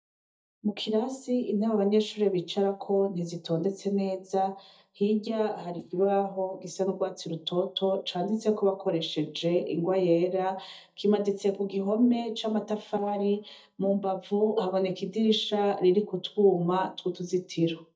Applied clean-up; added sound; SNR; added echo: neural mask model DeepFilterNet 3.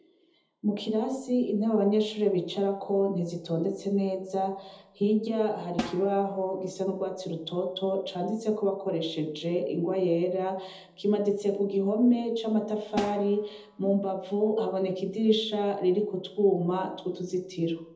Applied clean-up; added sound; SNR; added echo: none; Snare drum; 13 dB; reverberation time 0.8 s.